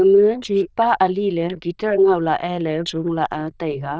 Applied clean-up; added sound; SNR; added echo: neural diffusion model UNIVERSE++.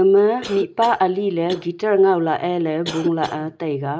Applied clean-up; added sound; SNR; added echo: neural mask model Resemble Enhance denoiser.